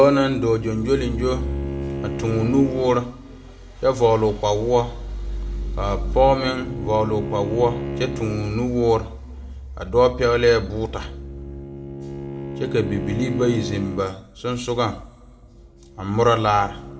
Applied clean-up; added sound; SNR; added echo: none; Bowed string instrument; 11 dB; reverberation time 0.9 s.